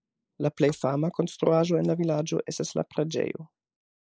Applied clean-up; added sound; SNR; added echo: neural mask model Resemble Enhance denoiser.